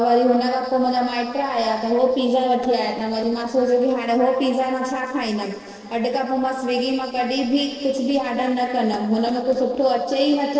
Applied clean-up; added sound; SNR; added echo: neural separator model SepFormer DNS4.